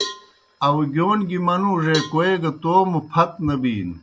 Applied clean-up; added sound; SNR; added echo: none; Cowbell; 16 dB; none.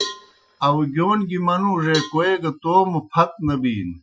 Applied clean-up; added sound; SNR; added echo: classical method Wiener filter.